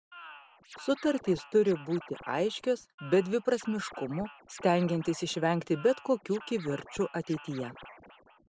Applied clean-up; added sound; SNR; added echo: none; Scratching (performance technique); 19 dB; none.